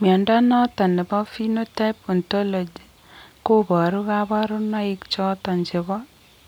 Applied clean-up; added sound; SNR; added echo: none; none; none; none.